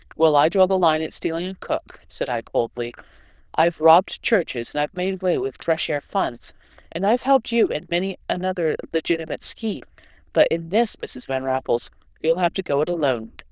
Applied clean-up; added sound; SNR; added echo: neural diffusion model UNIVERSE++.